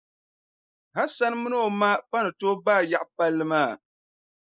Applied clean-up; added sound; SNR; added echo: neural mask model Resemble Enhance denoiser.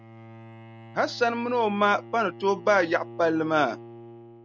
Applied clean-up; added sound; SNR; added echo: none; Bowed string instrument; 17 dB; none.